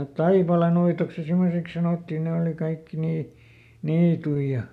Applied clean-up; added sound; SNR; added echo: none; none; none; none.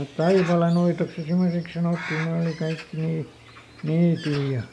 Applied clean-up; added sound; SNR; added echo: none; Bird + Bird; 16 dB; none.